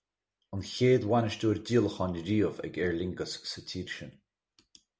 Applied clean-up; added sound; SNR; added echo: none; none; none; none.